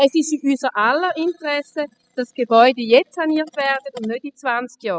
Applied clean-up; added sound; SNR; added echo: classical method spectral subtraction.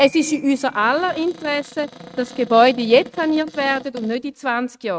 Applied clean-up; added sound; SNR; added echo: neural mask model RNNoise.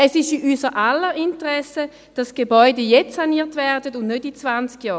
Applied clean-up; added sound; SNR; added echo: none; none; none; none.